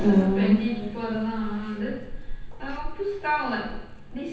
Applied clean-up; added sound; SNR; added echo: none; Meow / Purr; 9 dB; reverberation time 0.9 s.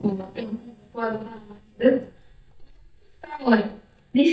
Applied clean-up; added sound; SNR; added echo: neural mask model DeepFilterNet 3.